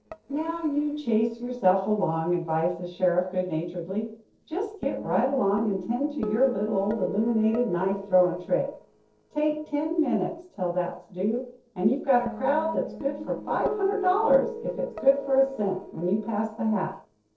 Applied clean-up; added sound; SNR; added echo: neural separator model SepFormer DNS4.